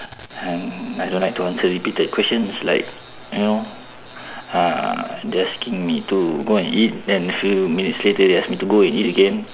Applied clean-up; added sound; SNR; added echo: none; none; none; none.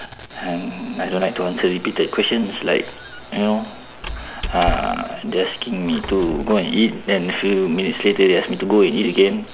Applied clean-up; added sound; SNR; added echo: none; Squeak; 14 dB; none.